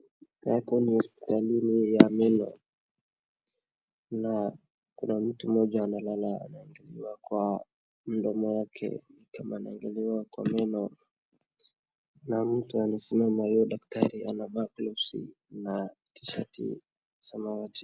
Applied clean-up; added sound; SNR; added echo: none; none; none; none.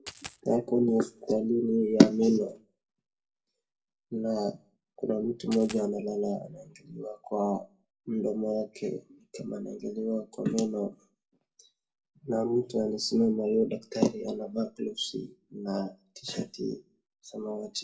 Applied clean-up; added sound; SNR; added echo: none; Coin (dropping); 14 dB; reverberation time 0.2 s.